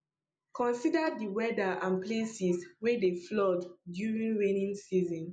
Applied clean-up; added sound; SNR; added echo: neural mask model Resemble Enhance denoiser.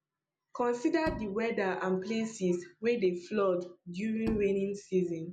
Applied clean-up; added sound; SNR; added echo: none; Bowed string instrument; 12 dB; none.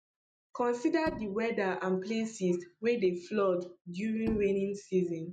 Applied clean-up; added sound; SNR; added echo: neural mask model RNNoise.